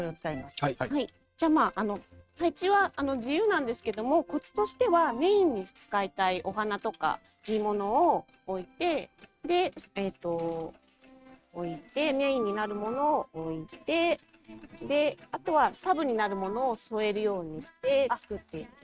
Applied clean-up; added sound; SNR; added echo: neural mask model RNNoise.